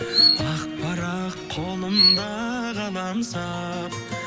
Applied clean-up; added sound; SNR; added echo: none; Chirp, tweet; -4 dB; none.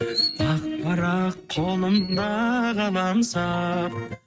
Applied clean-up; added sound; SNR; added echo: neural mask model RNNoise.